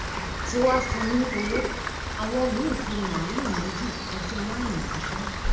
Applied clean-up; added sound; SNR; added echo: none; Rain; 1 dB; reverberation time 0.8 s.